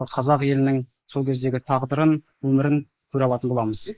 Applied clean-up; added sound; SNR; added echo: neural mask model Resemble Enhance denoiser.